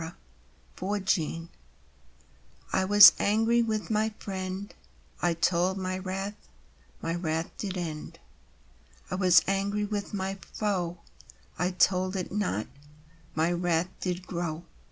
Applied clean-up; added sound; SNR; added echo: none; none; none; none.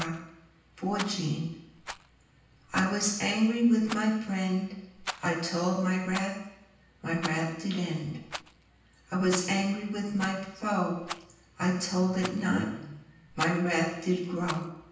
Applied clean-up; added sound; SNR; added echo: none; Rattle; 14 dB; reverberation time 0.9 s.